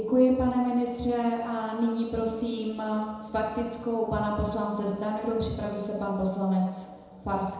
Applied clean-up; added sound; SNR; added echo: none; none; none; reverberation time 1.0 s.